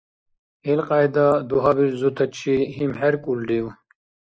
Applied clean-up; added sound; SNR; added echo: neural mask model Resemble Enhance denoiser.